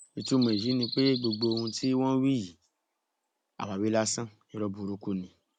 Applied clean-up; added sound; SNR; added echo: none; Bird vocalization, bird call, bird song; 13 dB; none.